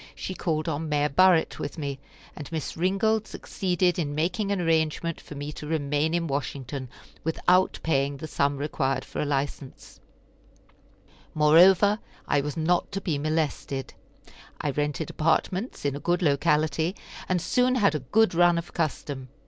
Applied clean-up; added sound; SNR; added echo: none; none; none; none.